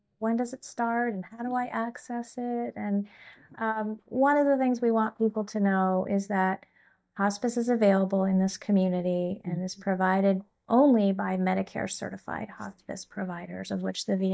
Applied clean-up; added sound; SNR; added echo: neural mask model DeepFilterNet 3.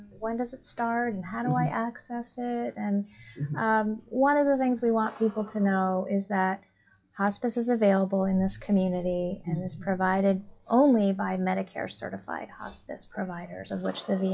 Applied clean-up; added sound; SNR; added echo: classical method WPE with log-MMSE.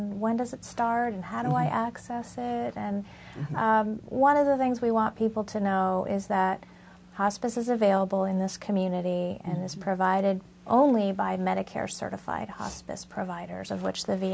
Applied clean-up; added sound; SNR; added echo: none; none; none; none.